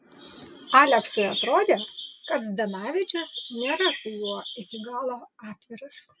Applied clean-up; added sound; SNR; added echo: none; Chirp, tweet; 9 dB; none.